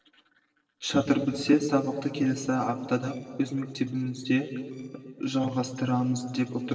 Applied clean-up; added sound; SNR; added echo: neural separator model SepFormer DNS4.